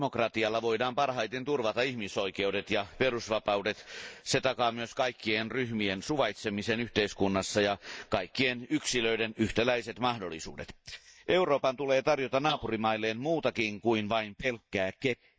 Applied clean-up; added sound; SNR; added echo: neural mask model DeepFilterNet 3.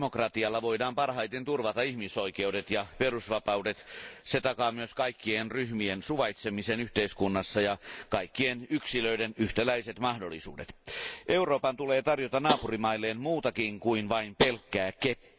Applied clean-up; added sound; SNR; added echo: none; Tap; 6 dB; none.